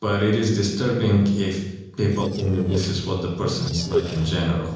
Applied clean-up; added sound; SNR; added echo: neural separator model SepFormer DNS4.